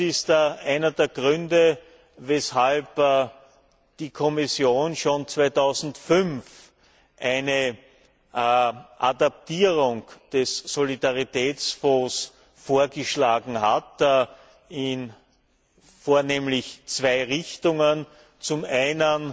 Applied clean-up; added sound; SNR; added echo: none; none; none; none.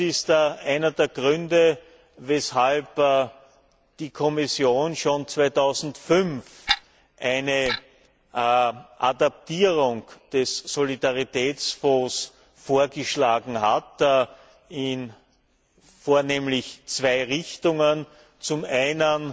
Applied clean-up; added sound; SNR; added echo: none; Clock; 7 dB; none.